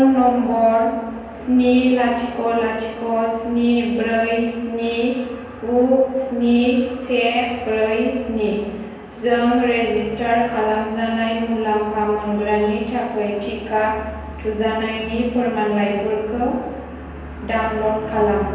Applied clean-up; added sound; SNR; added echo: none; none; none; reverberation time 1.2 s.